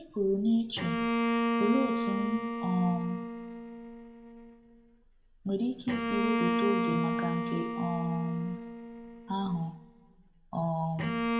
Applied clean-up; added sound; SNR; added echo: none; Bowed string instrument; 0 dB; reverberation time 0.9 s.